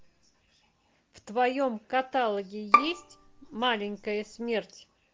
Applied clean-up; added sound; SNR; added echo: none; Bowed string instrument; -2 dB; none.